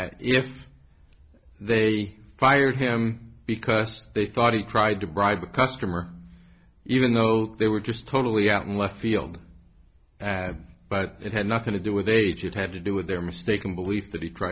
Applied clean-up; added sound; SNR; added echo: none; none; none; none.